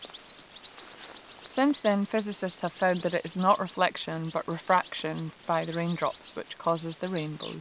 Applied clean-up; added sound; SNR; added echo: none; Bird vocalization, bird call, bird song; 13 dB; none.